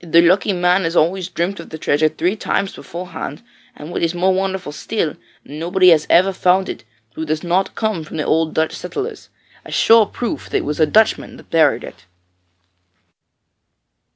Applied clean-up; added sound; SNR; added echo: none; none; none; none.